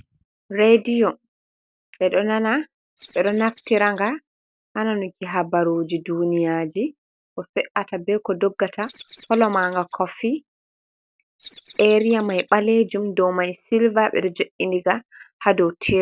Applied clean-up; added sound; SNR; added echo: neural separator model SepFormer DNS4.